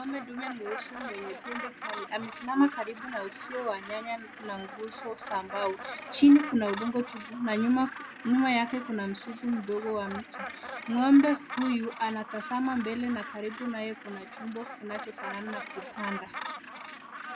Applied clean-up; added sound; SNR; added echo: none; Gull, seagull; 11 dB; none.